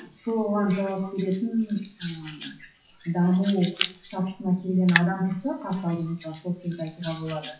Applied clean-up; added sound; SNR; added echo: classical method WPE with log-MMSE.